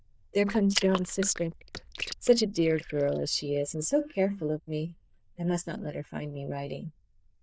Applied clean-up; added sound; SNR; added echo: neural diffusion model UNIVERSE++.